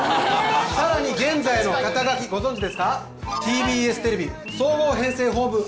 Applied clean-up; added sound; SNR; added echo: none; Idling / Wild animals; 18 dB; none.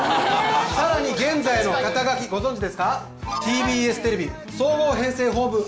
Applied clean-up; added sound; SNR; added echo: none; none; none; none.